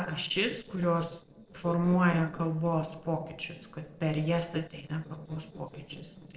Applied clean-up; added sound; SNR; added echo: neural separator model SepFormer DNS4.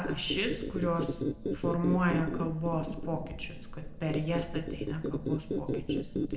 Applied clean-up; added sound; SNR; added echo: none; Squeak; 1 dB; reverberation time 0.7 s.